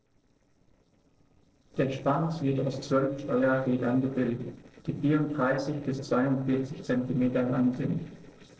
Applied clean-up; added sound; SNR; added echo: neural separator model SepFormer DNS4.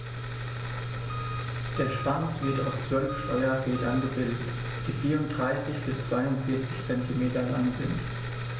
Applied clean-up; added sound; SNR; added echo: none; Engine; 11 dB; none.